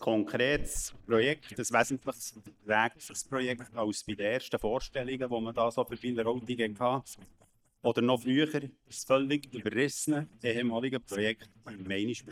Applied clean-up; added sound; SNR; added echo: neural mask model DeepFilterNet 3.